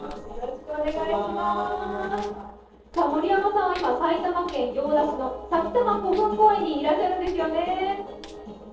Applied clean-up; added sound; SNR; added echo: neural separator model SepFormer DNS4.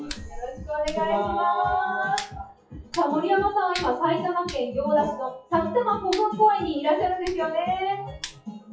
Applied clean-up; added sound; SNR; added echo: classical method WPE with log-MMSE.